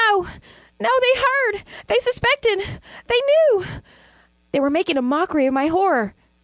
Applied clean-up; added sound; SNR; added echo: none; none; none; none.